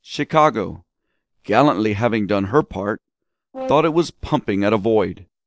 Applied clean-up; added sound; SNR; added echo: neural separator model SepFormer DNS4.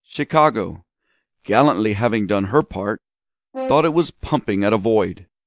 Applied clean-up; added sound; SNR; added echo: neural mask model DeepFilterNet 3.